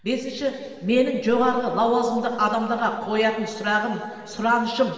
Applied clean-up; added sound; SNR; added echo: none; none; none; reverberation time 2.3 s.